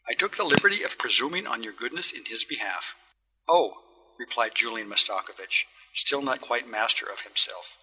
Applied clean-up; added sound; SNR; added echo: none; Crack / Crackle; 1 dB; none.